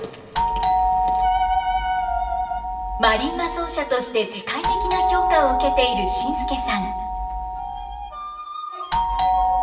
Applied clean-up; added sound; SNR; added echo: none; Doorbell; -4 dB; reverberation time 0.7 s.